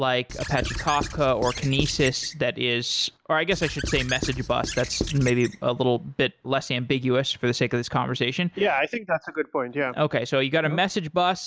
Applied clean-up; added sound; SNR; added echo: none; Squeak / Writing; 9 dB; none.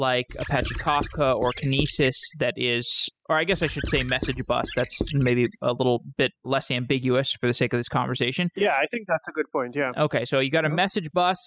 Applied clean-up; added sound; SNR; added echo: classical method spectral subtraction.